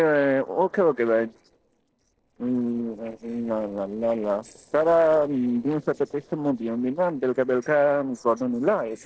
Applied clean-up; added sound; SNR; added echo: neural separator model SepFormer DNS4.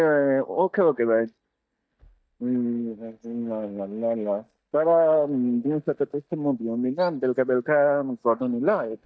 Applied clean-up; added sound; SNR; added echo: neural mask model DeepFilterNet 3.